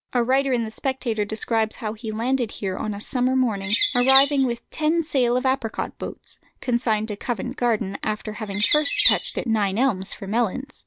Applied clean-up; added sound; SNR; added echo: none; Bird; 2 dB; none.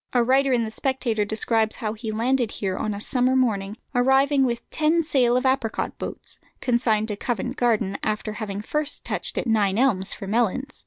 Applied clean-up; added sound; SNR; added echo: none; none; none; none.